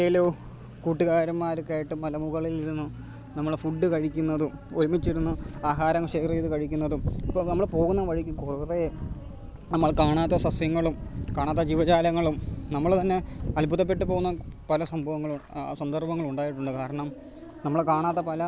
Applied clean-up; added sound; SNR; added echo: none; none; none; none.